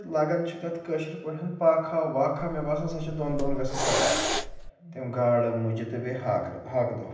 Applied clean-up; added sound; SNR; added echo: none; Hiss; 2 dB; reverberation time 0.9 s.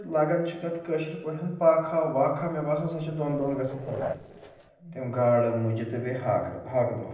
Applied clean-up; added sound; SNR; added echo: neural separator model SepFormer DNS4.